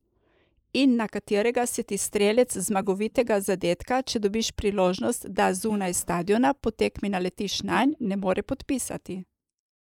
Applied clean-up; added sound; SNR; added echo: neural mask model Resemble Enhance denoiser.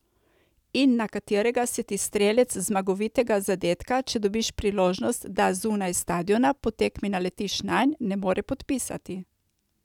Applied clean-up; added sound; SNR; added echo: none; none; none; none.